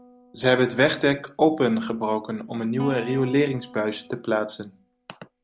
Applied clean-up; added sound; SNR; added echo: none; Guitar; 20 dB; none.